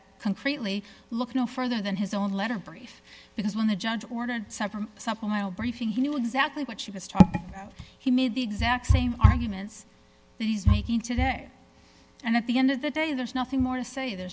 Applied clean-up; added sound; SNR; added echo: none; none; none; none.